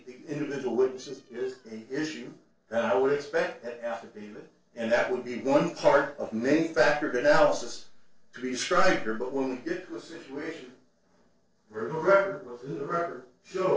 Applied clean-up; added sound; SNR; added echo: neural separator model SepFormer DNS4.